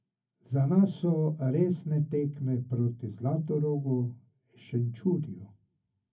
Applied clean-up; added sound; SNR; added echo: none; none; none; reverberation time 0.3 s.